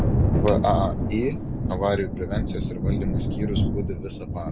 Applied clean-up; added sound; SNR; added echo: none; Thunder + Bicycle bell; -5 dB; none.